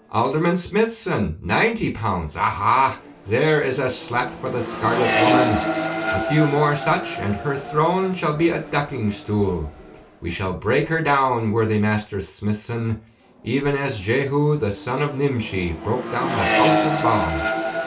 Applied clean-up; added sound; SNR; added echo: none; Accelerating, revving, vroom; 5 dB; reverberation time 0.3 s.